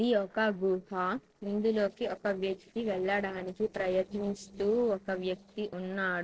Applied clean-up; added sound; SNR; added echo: neural separator model SepFormer DNS4.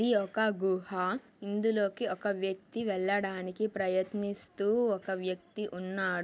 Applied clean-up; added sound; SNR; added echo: none; none; none; none.